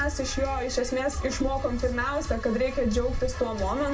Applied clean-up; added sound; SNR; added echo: none; Wind; 9 dB; reverberation time 0.2 s.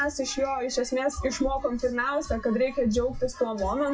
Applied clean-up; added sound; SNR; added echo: classical method WPE with log-MMSE.